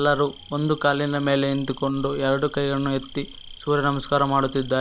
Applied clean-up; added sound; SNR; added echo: none; Insect; 17 dB; none.